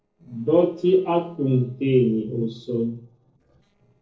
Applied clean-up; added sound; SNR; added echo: neural separator model SepFormer DNS4.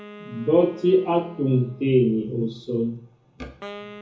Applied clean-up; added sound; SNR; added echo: none; Wind instrument, woodwind instrument; 20 dB; reverberation time 0.6 s.